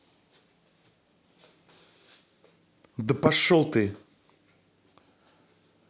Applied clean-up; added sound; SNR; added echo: none; none; none; none.